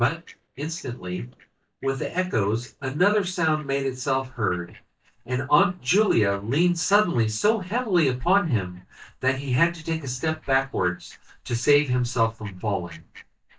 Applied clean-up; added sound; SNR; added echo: neural mask model DeepFilterNet 3.